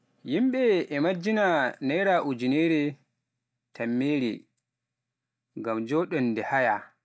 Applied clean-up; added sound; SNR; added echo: none; none; none; none.